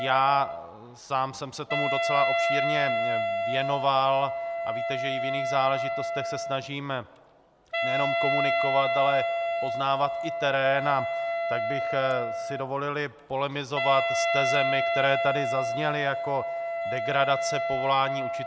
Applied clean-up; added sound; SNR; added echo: none; Wind instrument, woodwind instrument; 0 dB; none.